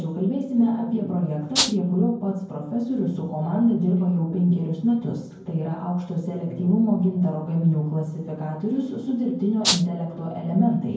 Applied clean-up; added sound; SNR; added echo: none; Rattle (instrument); -1 dB; reverberation time 0.9 s.